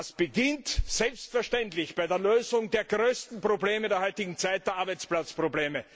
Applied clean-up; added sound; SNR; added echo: none; none; none; none.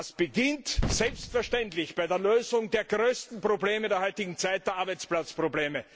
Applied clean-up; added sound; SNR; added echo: none; Gunshot, gunfire; 12 dB; none.